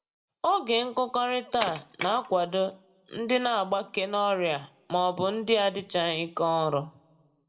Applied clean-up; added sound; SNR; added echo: none; Wood; 11 dB; reverberation time 0.3 s.